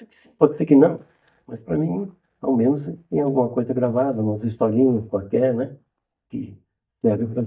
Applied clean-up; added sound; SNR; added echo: neural mask model DeepFilterNet 3.